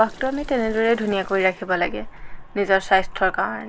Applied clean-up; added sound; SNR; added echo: none; Sink (filling or washing) / Water tap, faucet; 12 dB; none.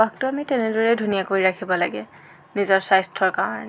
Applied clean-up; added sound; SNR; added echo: none; none; none; none.